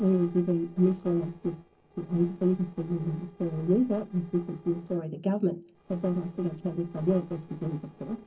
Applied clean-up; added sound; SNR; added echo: neural separator model SepFormer DNS4.